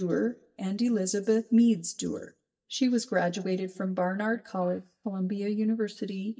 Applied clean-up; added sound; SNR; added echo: neural mask model DeepFilterNet 3.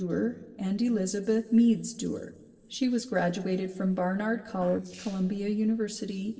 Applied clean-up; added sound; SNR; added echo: neural separator model SepFormer DNS4.